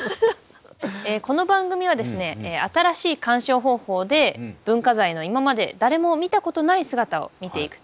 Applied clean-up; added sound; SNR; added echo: none; none; none; none.